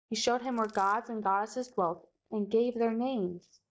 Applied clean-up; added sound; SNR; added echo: neural mask model DeepFilterNet 3.